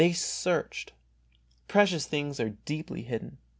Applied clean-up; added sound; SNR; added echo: none; none; none; none.